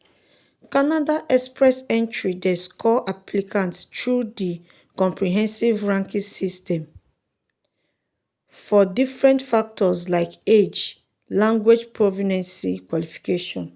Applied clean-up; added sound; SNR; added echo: none; none; none; none.